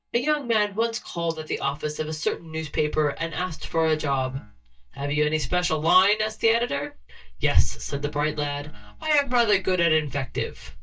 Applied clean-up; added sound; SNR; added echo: neural mask model DeepFilterNet 3.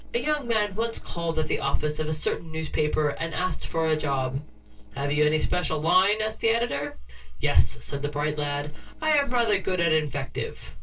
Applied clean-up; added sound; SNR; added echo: neural separator model SepFormer DNS4.